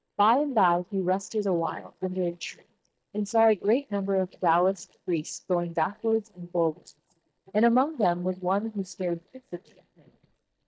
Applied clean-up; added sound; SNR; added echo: neural mask model DeepFilterNet 3.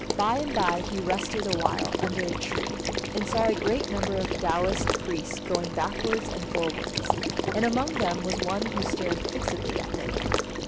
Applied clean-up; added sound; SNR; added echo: none; Water / Liquid; -1 dB; none.